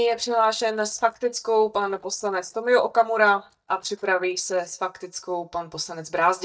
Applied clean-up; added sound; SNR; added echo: neural mask model DeepFilterNet 3.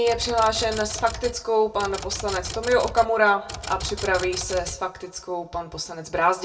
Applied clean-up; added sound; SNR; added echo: none; Typewriter; 11 dB; reverberation time 0.2 s.